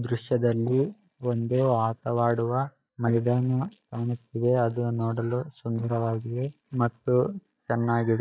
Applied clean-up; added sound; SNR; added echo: neural mask model DeepFilterNet 3.